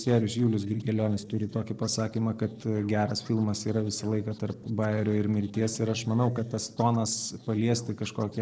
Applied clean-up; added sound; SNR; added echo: neural separator model SepFormer DNS4.